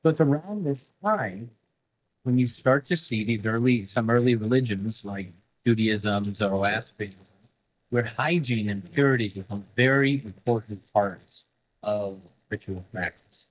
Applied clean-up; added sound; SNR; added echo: neural mask model DeepFilterNet 3.